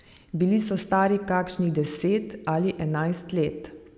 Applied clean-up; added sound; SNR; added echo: none; none; none; none.